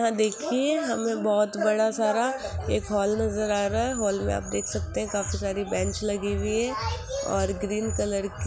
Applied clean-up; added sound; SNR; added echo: none; none; none; none.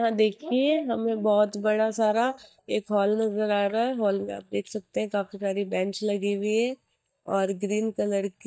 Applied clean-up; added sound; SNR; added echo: neural mask model DeepFilterNet 3.